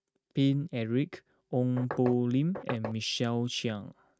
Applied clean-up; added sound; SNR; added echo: neural mask model RNNoise.